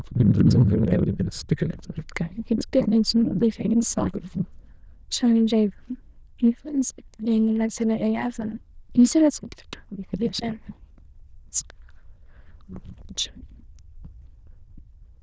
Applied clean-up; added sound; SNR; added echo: neural diffusion model UNIVERSE++.